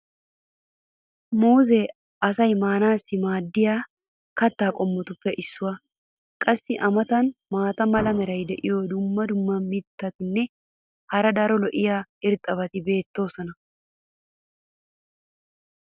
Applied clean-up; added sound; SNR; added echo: neural separator model SepFormer DNS4.